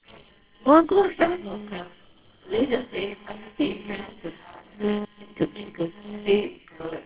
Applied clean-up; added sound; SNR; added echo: neural separator model SepFormer WHAMR!.